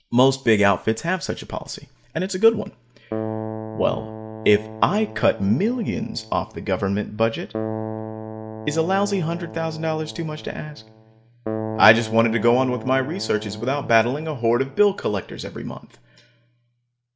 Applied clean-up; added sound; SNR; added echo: none; Keyboard (musical); 10 dB; none.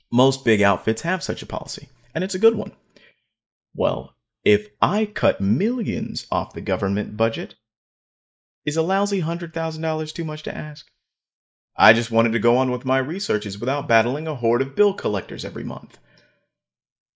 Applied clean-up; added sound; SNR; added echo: neural mask model Resemble Enhance denoiser.